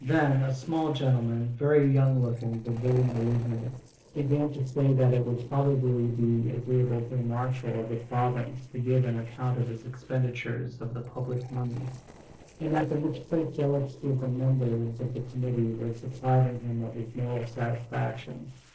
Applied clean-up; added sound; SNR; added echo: neural separator model SepFormer DNS4.